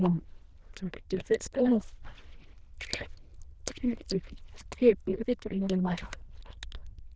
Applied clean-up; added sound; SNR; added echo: neural diffusion model UNIVERSE++.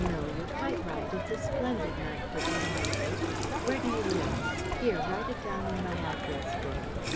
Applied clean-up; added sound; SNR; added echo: none; Water tap, faucet + Crowd; -3 dB; none.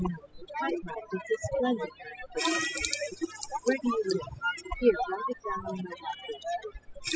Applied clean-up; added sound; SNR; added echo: classical method spectral subtraction.